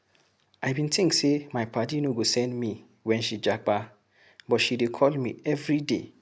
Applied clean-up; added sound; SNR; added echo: none; none; none; none.